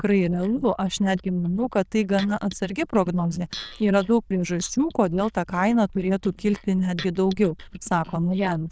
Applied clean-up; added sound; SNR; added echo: neural diffusion model UNIVERSE++.